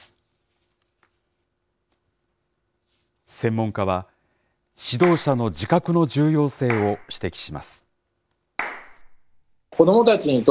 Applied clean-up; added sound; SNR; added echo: none; Clapping; 13 dB; none.